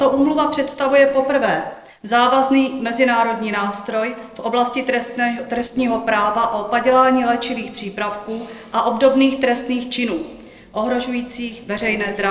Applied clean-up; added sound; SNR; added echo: neural separator model SepFormer DNS4.